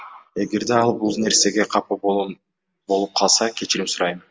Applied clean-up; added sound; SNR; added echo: none; none; none; none.